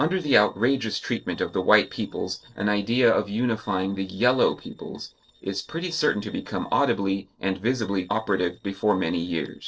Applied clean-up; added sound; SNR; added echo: neural separator model SepFormer DNS4.